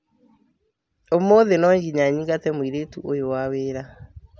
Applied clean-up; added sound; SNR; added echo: none; none; none; none.